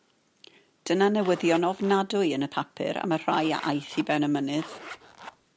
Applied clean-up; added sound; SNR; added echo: none; Zipper (clothing); 17 dB; none.